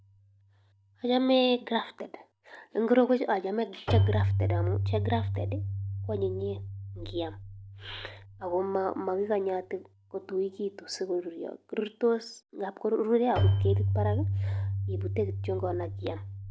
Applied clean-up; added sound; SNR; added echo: none; Keyboard (musical); 2 dB; none.